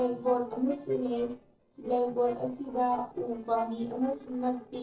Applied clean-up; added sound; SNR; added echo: neural separator model SepFormer DNS4.